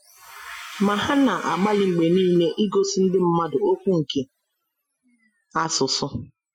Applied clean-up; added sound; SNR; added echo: classical method Wiener filter.